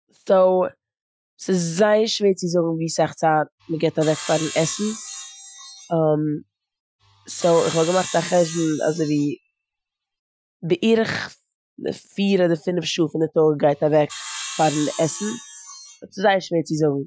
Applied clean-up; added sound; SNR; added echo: classical method Wiener filter.